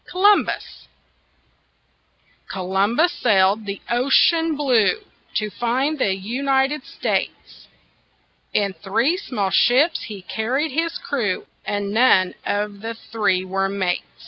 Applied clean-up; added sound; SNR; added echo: none; none; none; none.